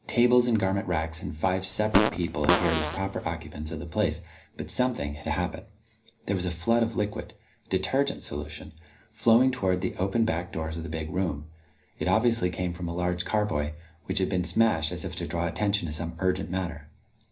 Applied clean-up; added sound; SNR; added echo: none; Fart; -1 dB; reverberation time 0.5 s.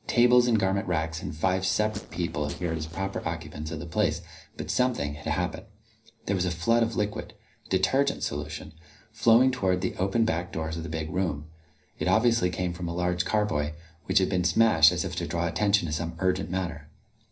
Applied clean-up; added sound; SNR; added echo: neural separator model SepFormer DNS4.